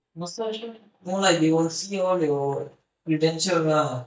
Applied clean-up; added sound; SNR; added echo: neural mask model DeepFilterNet 3.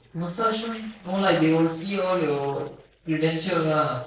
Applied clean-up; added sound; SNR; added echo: neural separator model SepFormer DNS4.